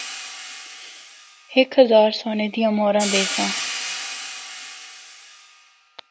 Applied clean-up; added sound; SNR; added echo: none; Hi-hat; 9 dB; none.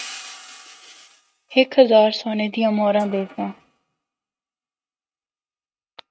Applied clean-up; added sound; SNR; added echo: neural mask model RNNoise.